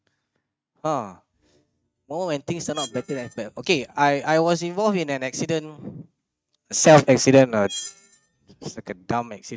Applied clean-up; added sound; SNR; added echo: neural mask model RNNoise.